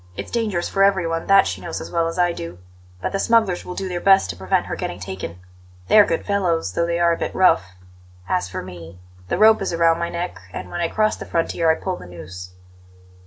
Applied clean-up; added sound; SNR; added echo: none; none; none; none.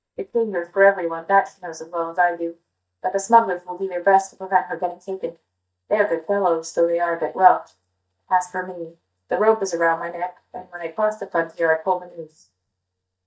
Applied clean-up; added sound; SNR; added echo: neural mask model DeepFilterNet 3.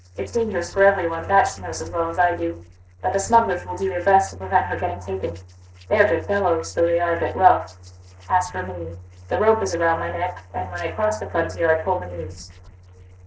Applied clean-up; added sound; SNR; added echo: neural separator model SepFormer DNS4.